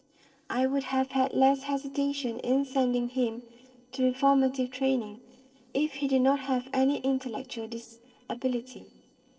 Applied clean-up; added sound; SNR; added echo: neural separator model SepFormer DNS4.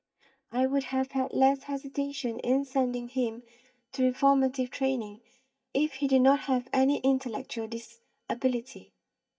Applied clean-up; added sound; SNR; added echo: neural mask model DeepFilterNet 3.